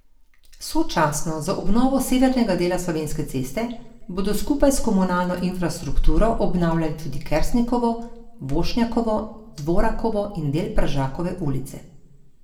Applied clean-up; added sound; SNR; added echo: none; none; none; reverberation time 0.6 s.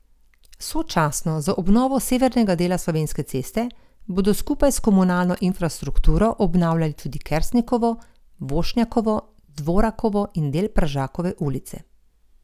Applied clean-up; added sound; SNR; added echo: none; none; none; none.